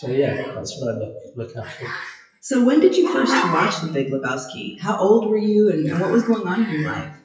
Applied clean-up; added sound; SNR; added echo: classical method WPE with log-MMSE.